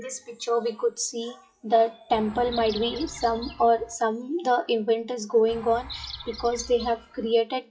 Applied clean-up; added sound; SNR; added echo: classical method WPE with log-MMSE.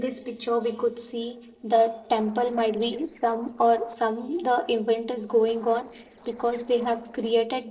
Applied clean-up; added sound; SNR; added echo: neural separator model SepFormer DNS4.